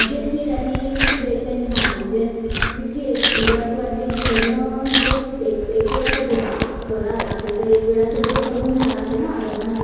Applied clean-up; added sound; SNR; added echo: none; Chewing, mastication; 2 dB; reverberation time 2.2 s.